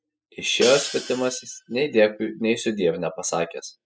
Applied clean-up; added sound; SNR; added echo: classical method spectral subtraction.